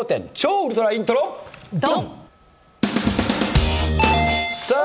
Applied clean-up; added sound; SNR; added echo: none; none; none; none.